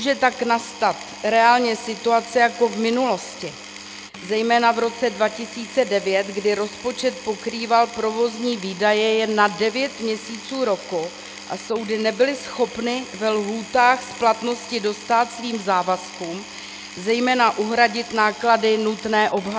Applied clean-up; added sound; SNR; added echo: none; Power tool; 16 dB; none.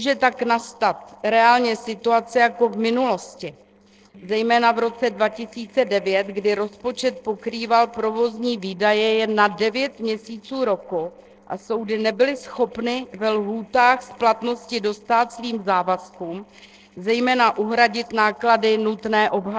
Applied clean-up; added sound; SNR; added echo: neural separator model SepFormer DNS4.